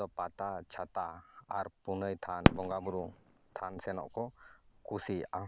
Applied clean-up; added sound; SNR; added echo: none; Fireworks; -2 dB; none.